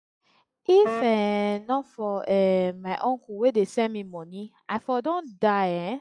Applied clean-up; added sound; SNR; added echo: classical method log-MMSE.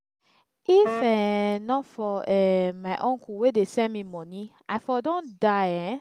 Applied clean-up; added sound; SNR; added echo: none; Wind instrument, woodwind instrument; 9 dB; none.